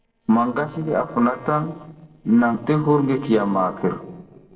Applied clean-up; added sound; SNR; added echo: neural separator model SepFormer DNS4.